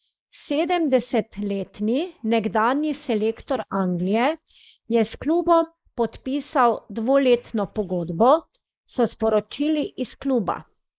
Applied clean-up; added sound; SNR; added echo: neural mask model Resemble Enhance denoiser.